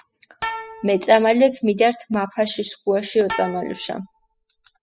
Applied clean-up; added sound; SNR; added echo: classical method spectral subtraction.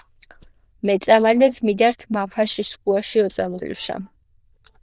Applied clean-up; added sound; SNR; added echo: neural diffusion model UNIVERSE++.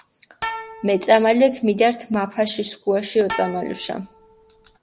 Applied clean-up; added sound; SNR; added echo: none; Bowed string instrument; 13 dB; none.